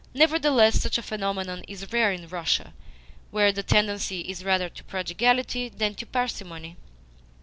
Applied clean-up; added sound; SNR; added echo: none; none; none; none.